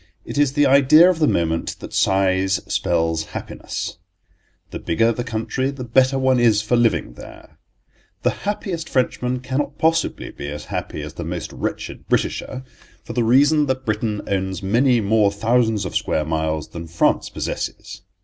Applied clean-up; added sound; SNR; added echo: none; none; none; none.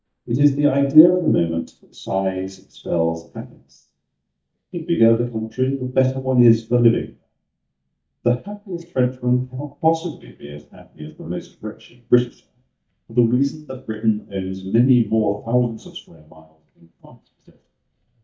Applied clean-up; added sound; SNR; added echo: neural mask model DeepFilterNet 3.